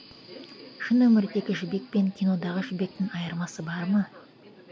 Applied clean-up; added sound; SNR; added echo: none; Subway, metro, underground; 19 dB; none.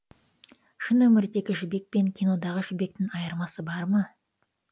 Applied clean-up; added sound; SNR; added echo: none; none; none; none.